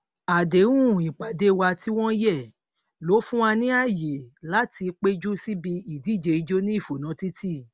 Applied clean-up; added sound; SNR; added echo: none; none; none; none.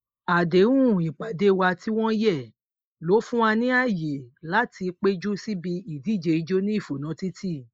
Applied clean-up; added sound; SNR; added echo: neural mask model Resemble Enhance denoiser.